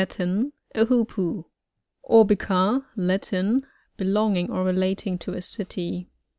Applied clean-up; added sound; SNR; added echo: none; none; none; none.